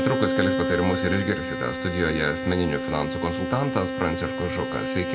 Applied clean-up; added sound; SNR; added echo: none; Bowed string instrument; 2 dB; reverberation time 1.1 s.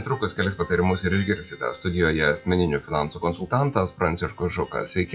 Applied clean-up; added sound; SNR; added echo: classical method WPE with log-MMSE.